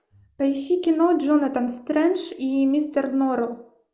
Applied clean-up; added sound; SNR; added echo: none; none; none; none.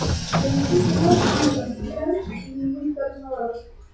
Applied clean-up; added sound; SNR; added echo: classical method WPE with log-MMSE.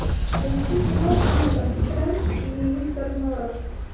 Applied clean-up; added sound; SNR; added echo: none; Sliding door / Train; -5 dB; reverberation time 0.7 s.